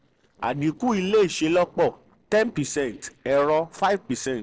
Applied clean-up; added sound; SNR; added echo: neural separator model SepFormer DNS4.